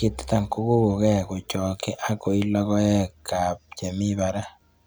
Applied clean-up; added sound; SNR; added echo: none; none; none; none.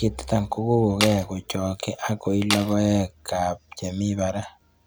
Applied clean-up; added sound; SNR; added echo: none; Tools; 5 dB; none.